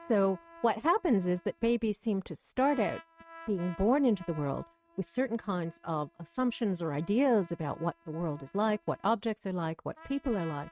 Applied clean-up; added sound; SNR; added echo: neural mask model RNNoise.